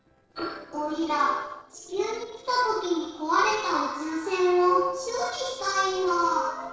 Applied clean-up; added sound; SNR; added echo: neural separator model SepFormer DNS4.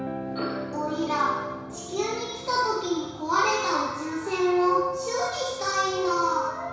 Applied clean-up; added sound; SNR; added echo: none; Guitar; 14 dB; reverberation time 1.1 s.